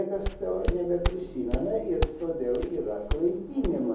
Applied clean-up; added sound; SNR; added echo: none; Walk, footsteps; 4 dB; reverberation time 0.7 s.